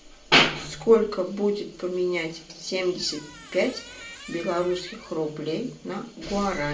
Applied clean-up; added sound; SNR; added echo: none; Squeak; 19 dB; reverberation time 0.2 s.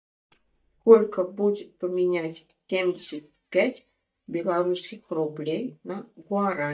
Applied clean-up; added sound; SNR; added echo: neural mask model DeepFilterNet 3.